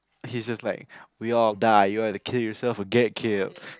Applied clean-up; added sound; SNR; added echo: neural separator model SepFormer DNS4.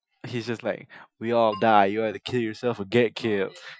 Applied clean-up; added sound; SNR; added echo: classical method Wiener filter.